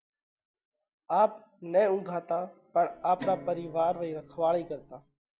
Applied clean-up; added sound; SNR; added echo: none; Guitar; 16 dB; none.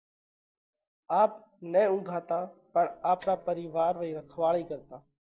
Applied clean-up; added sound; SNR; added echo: neural separator model SepFormer DNS4.